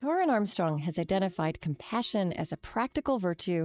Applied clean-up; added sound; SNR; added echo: neural mask model DeepFilterNet 3.